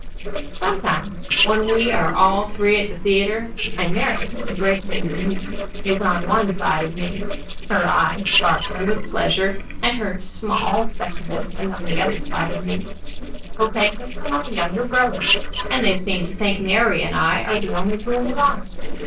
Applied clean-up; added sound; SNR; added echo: neural separator model SepFormer DNS4.